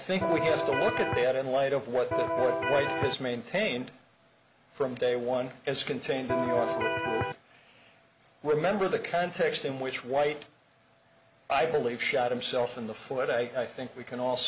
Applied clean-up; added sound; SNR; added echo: none; Electric guitar; -1 dB; none.